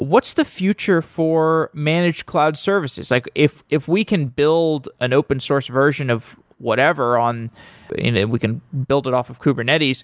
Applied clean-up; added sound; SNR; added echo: none; none; none; none.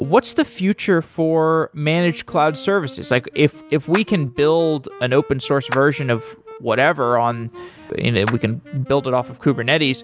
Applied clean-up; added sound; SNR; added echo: none; Wind instrument, woodwind instrument + Clapping; 17 dB; none.